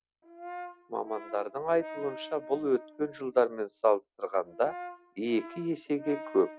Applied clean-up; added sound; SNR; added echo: none; Brass instrument; 14 dB; none.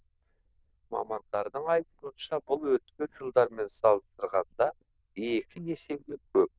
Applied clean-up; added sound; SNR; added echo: neural diffusion model UNIVERSE++.